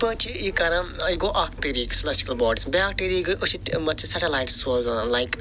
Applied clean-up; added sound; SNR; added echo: none; Engine starting / Motor vehicle (road); 11 dB; none.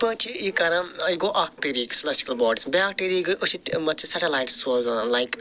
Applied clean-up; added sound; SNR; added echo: neural separator model SepFormer DNS4.